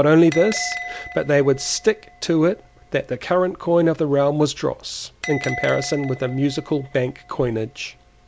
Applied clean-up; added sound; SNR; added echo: none; Bell; 15 dB; none.